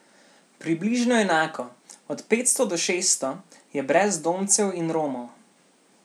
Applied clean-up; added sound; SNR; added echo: none; none; none; none.